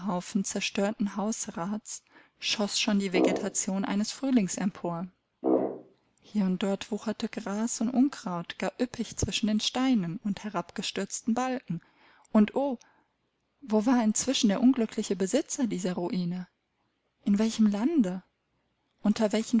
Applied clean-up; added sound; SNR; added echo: none; Brass instrument; 3 dB; none.